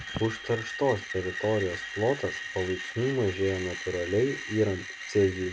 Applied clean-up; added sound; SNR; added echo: none; Screech; 9 dB; none.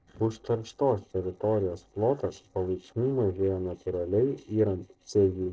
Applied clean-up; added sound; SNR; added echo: neural separator model SepFormer DNS4.